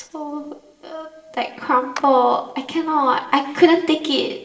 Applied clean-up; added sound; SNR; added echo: none; Clapping; 18 dB; reverberation time 0.8 s.